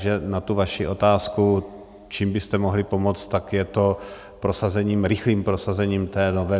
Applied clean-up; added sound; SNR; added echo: none; none; none; none.